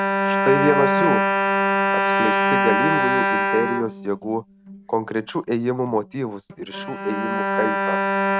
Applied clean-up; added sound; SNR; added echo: neural mask model RNNoise.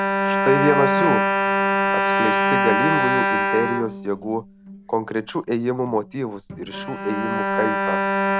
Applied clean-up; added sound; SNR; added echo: none; Bowed string instrument; -3 dB; none.